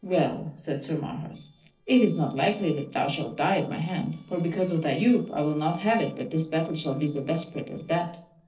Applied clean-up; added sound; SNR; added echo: neural separator model SepFormer DNS4.